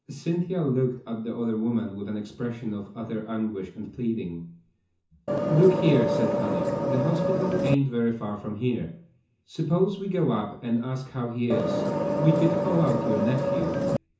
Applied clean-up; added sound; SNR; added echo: none; Vehicle; -1 dB; reverberation time 0.6 s.